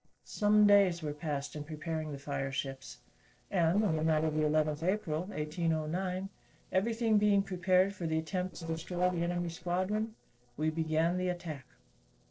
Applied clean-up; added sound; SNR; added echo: neural separator model SepFormer DNS4.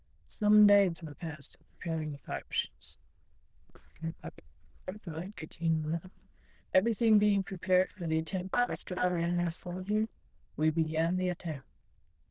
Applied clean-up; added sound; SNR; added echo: neural diffusion model UNIVERSE++.